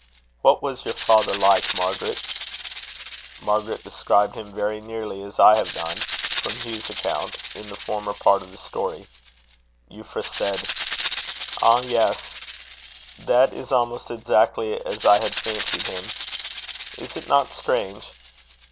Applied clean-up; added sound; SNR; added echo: none; Rattle (instrument); 0 dB; none.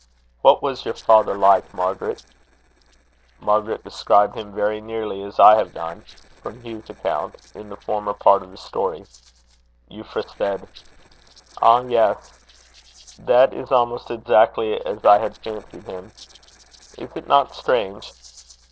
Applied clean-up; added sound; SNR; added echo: neural separator model SepFormer DNS4.